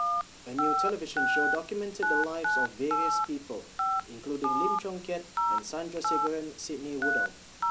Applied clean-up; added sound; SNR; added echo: none; Telephone; -5 dB; none.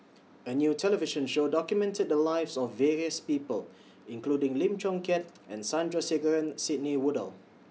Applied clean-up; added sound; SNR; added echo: none; none; none; none.